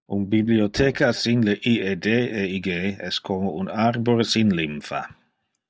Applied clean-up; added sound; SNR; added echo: neural mask model DeepFilterNet 3.